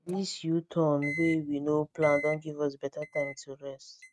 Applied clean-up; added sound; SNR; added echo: neural mask model RNNoise.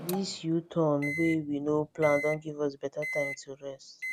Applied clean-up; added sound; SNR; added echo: none; Microwave oven; 9 dB; none.